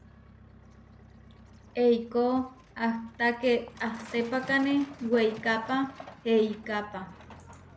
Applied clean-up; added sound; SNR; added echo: none; Truck; 19 dB; none.